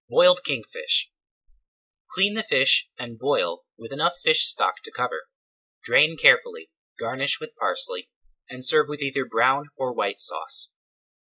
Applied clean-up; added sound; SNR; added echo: neural mask model Resemble Enhance denoiser.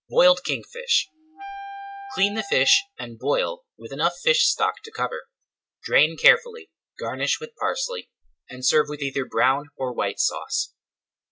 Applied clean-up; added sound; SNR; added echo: none; Wind instrument, woodwind instrument; 13 dB; none.